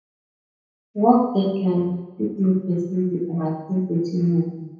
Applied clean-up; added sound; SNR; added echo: none; none; none; reverberation time 0.9 s.